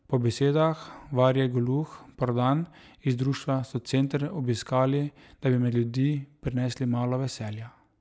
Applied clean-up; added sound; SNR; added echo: none; none; none; none.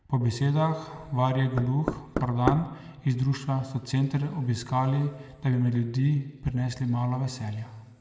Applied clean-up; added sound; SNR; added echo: none; Knock; 4 dB; reverberation time 1.4 s.